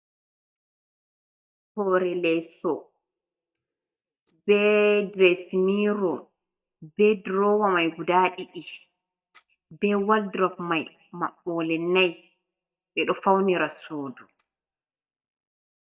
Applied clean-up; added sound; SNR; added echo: neural mask model DeepFilterNet 3.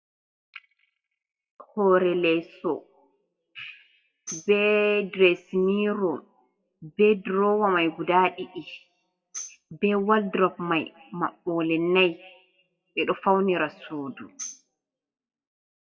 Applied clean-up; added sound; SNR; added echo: classical method WPE with log-MMSE.